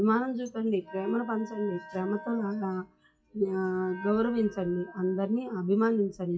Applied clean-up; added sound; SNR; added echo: classical method WPE with log-MMSE.